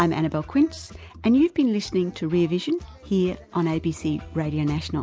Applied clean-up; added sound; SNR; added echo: none; none; none; none.